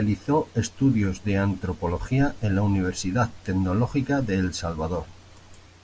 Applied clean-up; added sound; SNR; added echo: none; none; none; none.